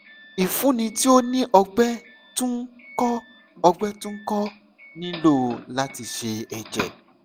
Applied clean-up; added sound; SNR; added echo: none; Doorbell; 19 dB; none.